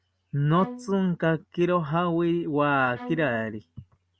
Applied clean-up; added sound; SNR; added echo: none; Bowed string instrument; 17 dB; none.